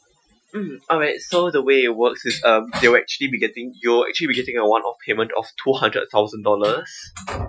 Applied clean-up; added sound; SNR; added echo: classical method Wiener filter.